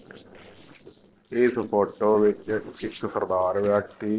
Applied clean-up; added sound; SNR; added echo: neural separator model SepFormer DNS4.